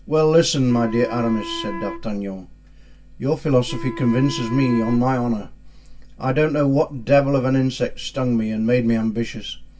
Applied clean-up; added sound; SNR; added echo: none; Wind instrument, woodwind instrument; 13 dB; reverberation time 0.2 s.